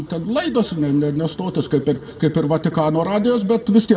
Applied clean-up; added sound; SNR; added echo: none; none; none; reverberation time 1.3 s.